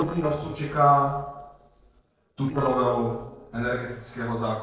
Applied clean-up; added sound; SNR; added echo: neural separator model SepFormer DNS4.